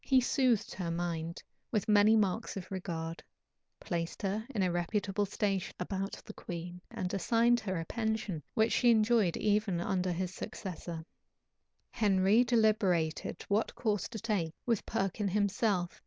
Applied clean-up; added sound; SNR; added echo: none; none; none; none.